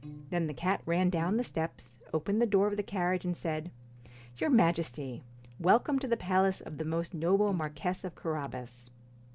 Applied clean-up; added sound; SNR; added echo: none; Piano; 18 dB; none.